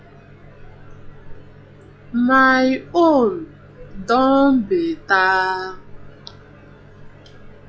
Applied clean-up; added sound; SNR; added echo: classical method log-MMSE.